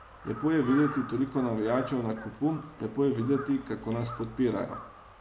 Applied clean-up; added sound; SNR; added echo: none; Crow; 15 dB; none.